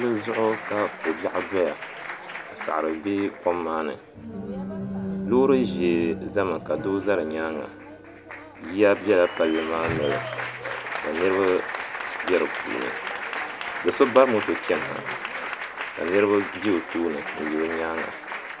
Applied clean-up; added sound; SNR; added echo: none; Applause; 7 dB; none.